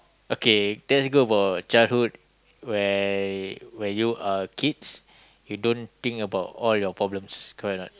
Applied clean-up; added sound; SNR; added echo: none; none; none; none.